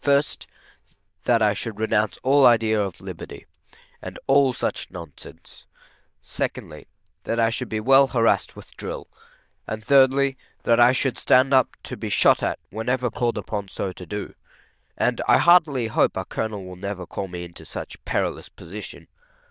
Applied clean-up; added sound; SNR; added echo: neural diffusion model UNIVERSE++.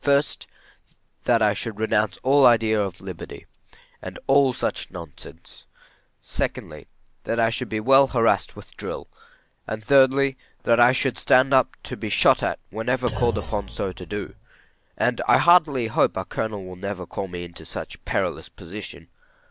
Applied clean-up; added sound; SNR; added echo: none; Thump, thud; 10 dB; none.